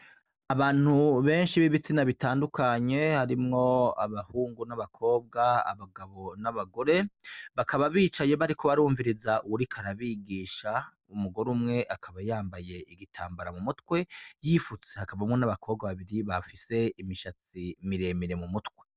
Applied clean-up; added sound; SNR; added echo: none; none; none; none.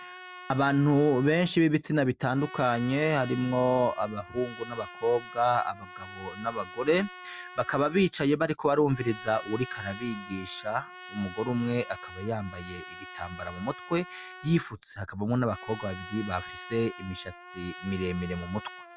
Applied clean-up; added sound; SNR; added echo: none; Trumpet; 16 dB; none.